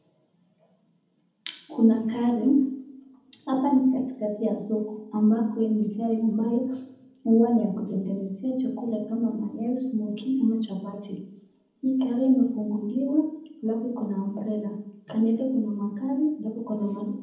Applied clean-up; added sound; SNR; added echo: none; none; none; reverberation time 0.8 s.